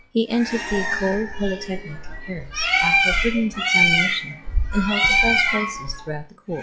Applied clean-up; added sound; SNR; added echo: classical method log-MMSE.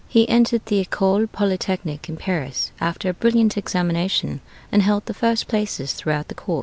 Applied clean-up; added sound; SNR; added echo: none; none; none; none.